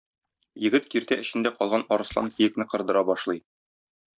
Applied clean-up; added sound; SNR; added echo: neural mask model DeepFilterNet 3.